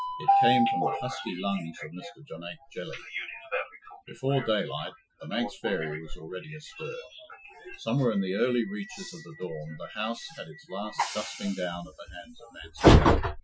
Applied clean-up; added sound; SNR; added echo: classical method Wiener filter.